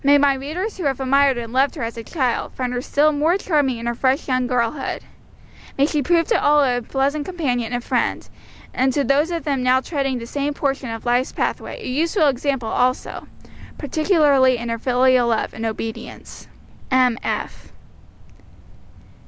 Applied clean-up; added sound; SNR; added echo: none; Cricket; 18 dB; none.